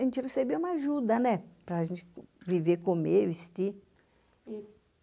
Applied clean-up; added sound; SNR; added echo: none; none; none; none.